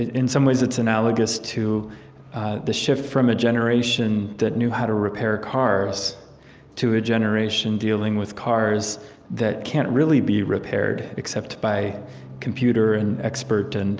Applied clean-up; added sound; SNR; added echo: none; none; none; none.